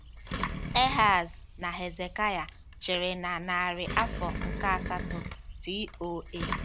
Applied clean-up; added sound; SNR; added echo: none; Engine; 6 dB; none.